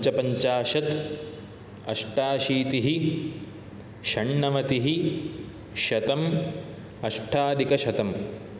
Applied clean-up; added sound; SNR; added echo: none; none; none; none.